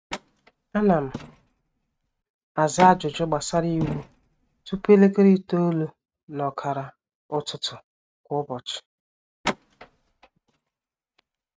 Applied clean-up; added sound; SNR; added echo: neural mask model RNNoise.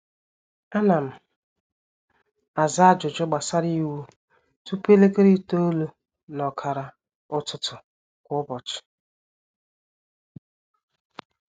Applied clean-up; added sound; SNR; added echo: none; none; none; none.